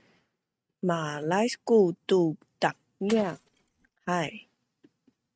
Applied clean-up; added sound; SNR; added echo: neural mask model RNNoise.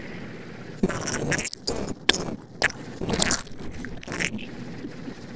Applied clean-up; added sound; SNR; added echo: neural separator model SepFormer DNS4.